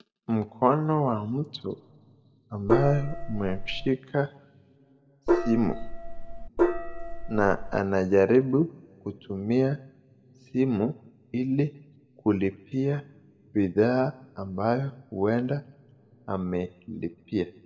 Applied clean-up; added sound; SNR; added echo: none; Gong; 0 dB; reverberation time 2.2 s.